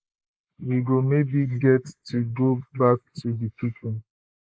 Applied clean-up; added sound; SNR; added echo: neural mask model Resemble Enhance denoiser.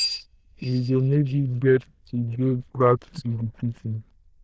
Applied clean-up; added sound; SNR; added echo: neural diffusion model UNIVERSE++.